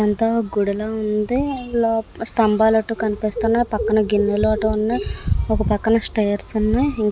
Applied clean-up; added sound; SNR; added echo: none; none; none; none.